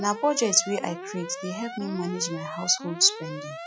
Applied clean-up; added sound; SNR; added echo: classical method Wiener filter.